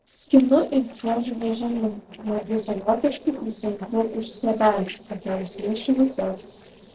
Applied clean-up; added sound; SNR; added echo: neural separator model SepFormer DNS4.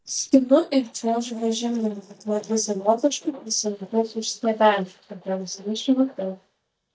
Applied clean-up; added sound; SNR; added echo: neural mask model DeepFilterNet 3.